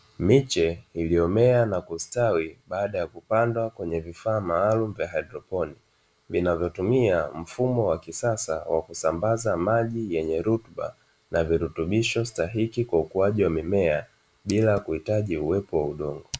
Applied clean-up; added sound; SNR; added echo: none; none; none; none.